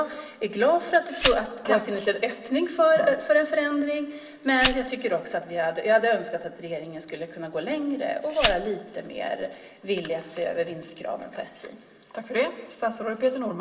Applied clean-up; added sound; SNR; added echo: none; Glass; 5 dB; reverberation time 2.5 s.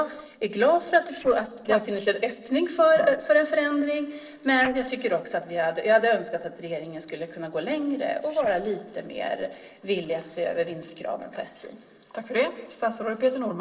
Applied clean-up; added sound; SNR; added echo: neural separator model SepFormer DNS4.